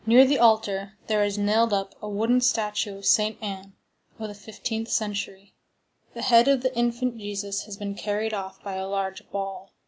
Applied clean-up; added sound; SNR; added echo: none; none; none; none.